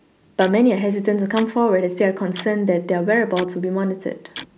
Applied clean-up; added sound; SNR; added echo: none; Tick-tock; 19 dB; none.